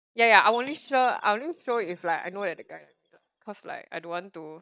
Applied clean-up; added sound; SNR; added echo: neural mask model DeepFilterNet 3.